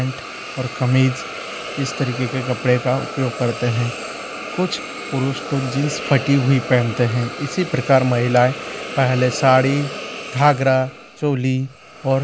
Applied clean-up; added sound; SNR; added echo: none; Hiss; 10 dB; none.